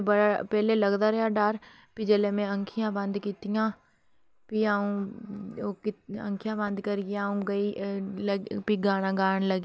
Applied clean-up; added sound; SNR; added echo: none; none; none; none.